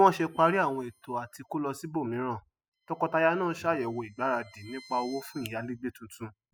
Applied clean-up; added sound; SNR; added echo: classical method spectral subtraction.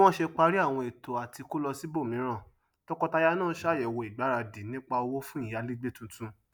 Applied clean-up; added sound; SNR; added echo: none; none; none; none.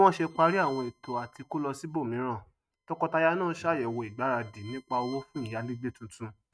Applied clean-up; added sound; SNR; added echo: neural mask model RNNoise.